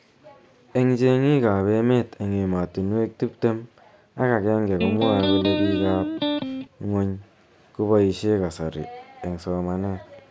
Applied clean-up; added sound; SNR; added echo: none; Electric guitar; 1 dB; none.